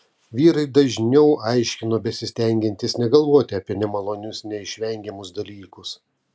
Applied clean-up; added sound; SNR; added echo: none; none; none; none.